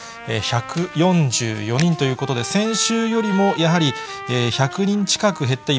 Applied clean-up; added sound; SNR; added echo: none; Trumpet; 13 dB; none.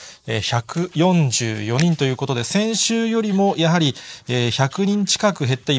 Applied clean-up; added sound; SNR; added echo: neural mask model Resemble Enhance denoiser.